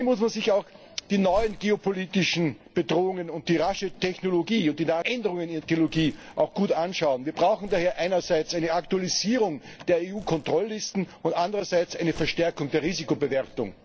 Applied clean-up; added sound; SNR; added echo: none; Crumpling, crinkling; 20 dB; none.